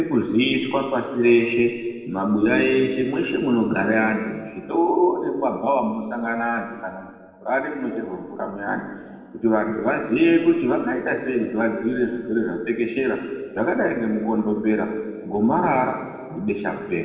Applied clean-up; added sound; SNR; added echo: none; none; none; reverberation time 1.4 s.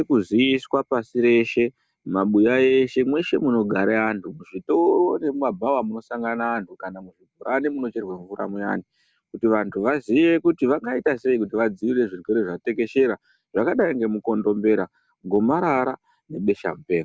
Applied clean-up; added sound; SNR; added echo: none; none; none; none.